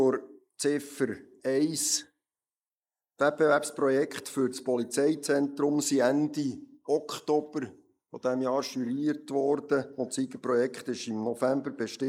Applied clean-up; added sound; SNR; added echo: neural mask model Resemble Enhance denoiser.